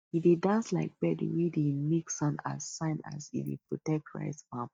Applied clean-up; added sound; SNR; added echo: neural mask model DeepFilterNet 3.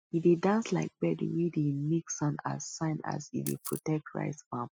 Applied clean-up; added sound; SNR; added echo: classical method spectral subtraction.